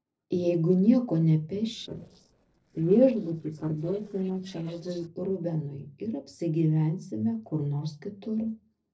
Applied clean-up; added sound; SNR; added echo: neural separator model SepFormer DNS4.